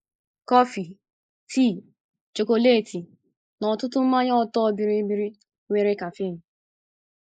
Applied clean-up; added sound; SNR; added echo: neural mask model Resemble Enhance denoiser.